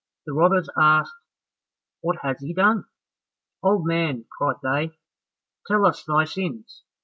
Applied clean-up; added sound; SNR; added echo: none; none; none; none.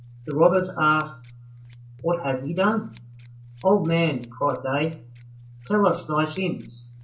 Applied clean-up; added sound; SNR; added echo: none; Scissors; 19 dB; reverberation time 0.3 s.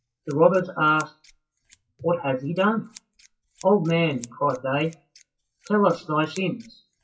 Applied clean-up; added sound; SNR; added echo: classical method WPE with log-MMSE.